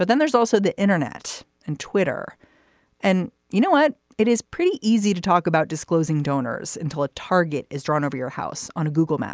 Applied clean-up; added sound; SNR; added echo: none; none; none; none.